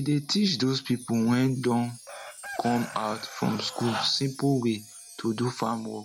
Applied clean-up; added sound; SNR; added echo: none; Wind chime + Chicken, rooster; 18 dB; none.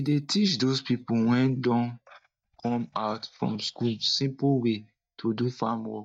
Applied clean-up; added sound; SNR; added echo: neural mask model DeepFilterNet 3.